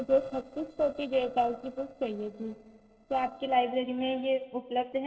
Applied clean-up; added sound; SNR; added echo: neural separator model SepFormer DNS4.